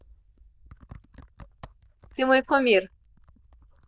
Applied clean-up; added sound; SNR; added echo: neural diffusion model UNIVERSE++.